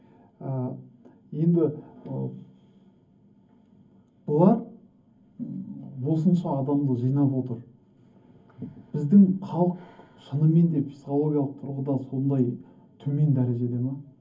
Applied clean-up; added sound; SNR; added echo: none; none; none; reverberation time 0.3 s.